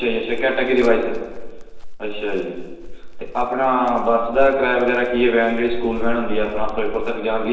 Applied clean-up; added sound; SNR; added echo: none; Chirp, tweet; 5 dB; reverberation time 1.0 s.